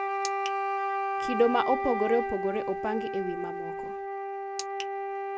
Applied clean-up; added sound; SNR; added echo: none; Wind instrument, woodwind instrument; 0 dB; none.